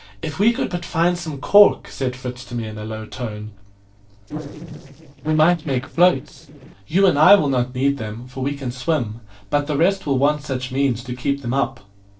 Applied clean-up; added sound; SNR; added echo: neural separator model SepFormer DNS4.